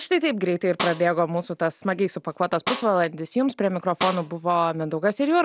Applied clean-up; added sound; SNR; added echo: none; Snare drum; 9 dB; none.